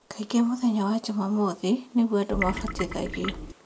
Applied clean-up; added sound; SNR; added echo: none; Trickle, dribble / Water tap, faucet; 6 dB; none.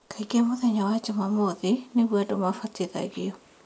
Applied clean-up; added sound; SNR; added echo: none; none; none; none.